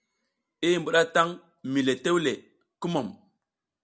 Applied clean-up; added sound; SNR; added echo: none; none; none; none.